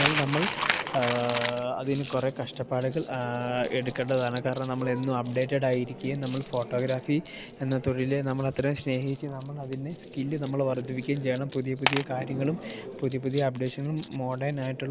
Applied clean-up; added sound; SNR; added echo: none; Coin (dropping); 9 dB; none.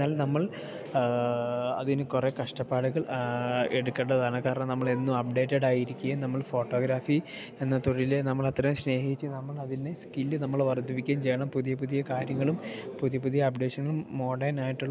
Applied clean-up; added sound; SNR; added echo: none; none; none; none.